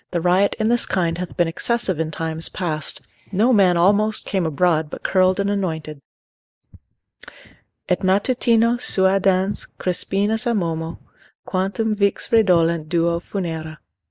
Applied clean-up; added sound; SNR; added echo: neural mask model DeepFilterNet 3.